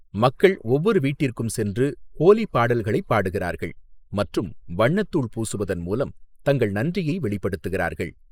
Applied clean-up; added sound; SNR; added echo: neural mask model Resemble Enhance denoiser.